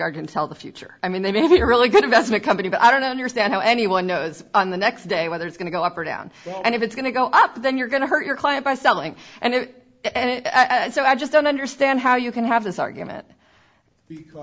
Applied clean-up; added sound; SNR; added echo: none; none; none; none.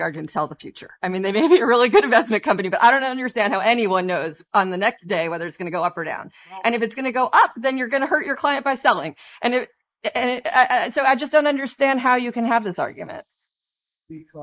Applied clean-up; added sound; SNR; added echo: neural mask model Resemble Enhance denoiser.